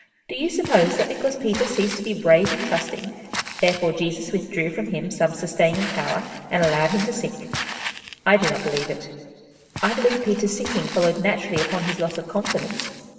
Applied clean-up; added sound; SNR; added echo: none; Walk, footsteps; 9 dB; reverberation time 1.9 s.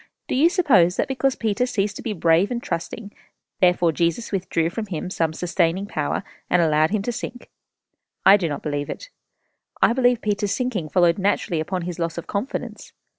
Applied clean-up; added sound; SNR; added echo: none; none; none; none.